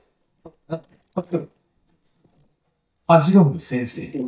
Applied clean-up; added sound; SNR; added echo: neural mask model DeepFilterNet 3.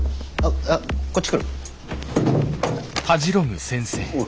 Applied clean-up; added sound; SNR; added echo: none; none; none; none.